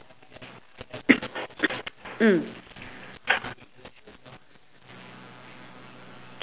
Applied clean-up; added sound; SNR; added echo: none; none; none; none.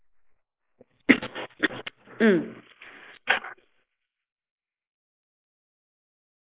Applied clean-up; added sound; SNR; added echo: neural mask model Resemble Enhance denoiser.